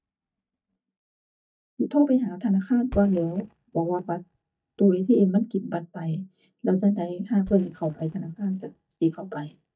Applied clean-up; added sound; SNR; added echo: neural mask model DeepFilterNet 3.